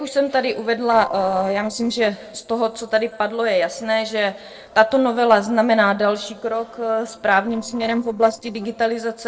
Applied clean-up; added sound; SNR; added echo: neural separator model SepFormer DNS4.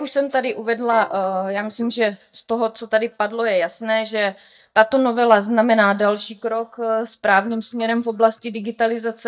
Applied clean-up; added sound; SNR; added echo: neural mask model DeepFilterNet 3.